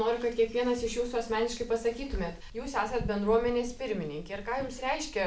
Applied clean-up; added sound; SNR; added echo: none; none; none; none.